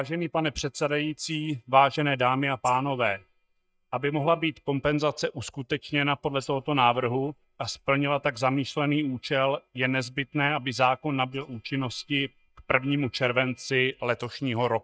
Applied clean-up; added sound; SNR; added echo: neural mask model DeepFilterNet 3.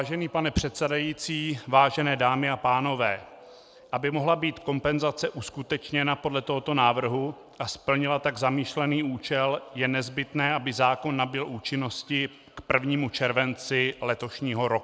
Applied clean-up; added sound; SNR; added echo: none; none; none; none.